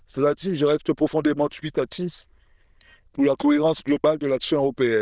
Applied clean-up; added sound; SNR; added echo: neural diffusion model UNIVERSE++.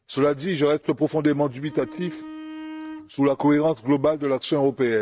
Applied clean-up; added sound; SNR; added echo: neural mask model RNNoise.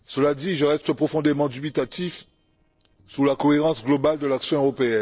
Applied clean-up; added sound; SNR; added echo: neural separator model SepFormer DNS4.